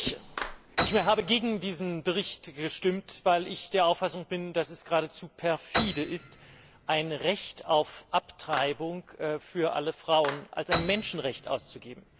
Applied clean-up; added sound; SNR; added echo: none; Piano + Clapping; 10 dB; none.